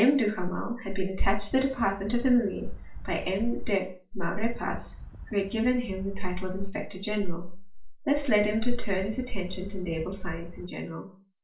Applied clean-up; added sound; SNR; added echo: none; Wind; 16 dB; reverberation time 0.4 s.